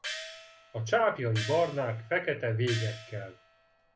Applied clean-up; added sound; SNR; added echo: none; Gong; 12 dB; none.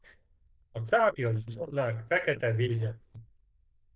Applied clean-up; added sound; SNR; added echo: neural diffusion model UNIVERSE++.